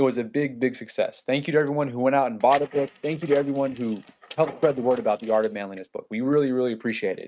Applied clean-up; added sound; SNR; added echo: neural mask model RNNoise.